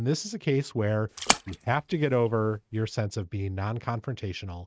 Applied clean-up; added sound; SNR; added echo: neural mask model RNNoise.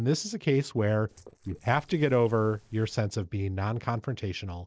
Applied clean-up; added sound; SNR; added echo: neural separator model SepFormer DNS4.